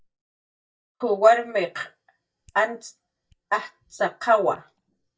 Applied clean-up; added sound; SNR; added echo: neural mask model DeepFilterNet 3.